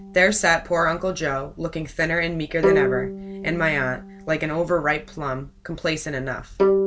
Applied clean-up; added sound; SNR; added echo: none; Bowed string instrument; 3 dB; none.